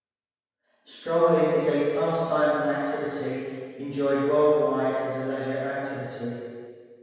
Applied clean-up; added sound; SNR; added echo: none; none; none; reverberation time 1.9 s.